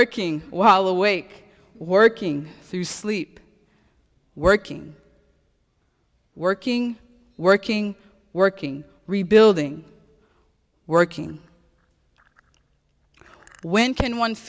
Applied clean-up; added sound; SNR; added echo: none; none; none; none.